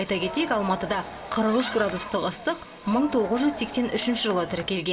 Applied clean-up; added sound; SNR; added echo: none; Crowd; 12 dB; reverberation time 1.8 s.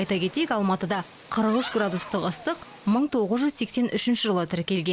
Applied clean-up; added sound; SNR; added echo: none; none; none; none.